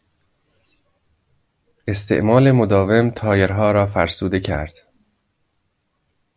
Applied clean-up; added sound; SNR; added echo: none; none; none; none.